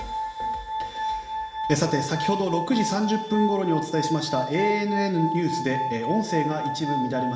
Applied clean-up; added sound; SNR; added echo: none; Glass; 4 dB; reverberation time 1.7 s.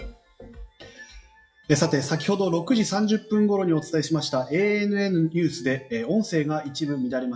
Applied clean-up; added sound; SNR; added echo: classical method WPE with log-MMSE.